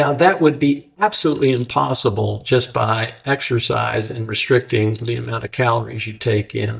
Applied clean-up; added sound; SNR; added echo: neural mask model DeepFilterNet 3.